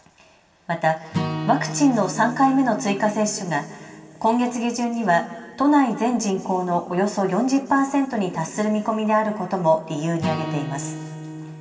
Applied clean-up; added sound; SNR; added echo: none; Acoustic guitar / Strum; 12 dB; reverberation time 2.5 s.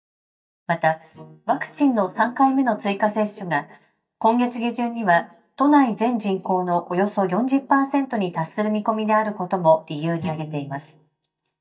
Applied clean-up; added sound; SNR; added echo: neural mask model DeepFilterNet 3.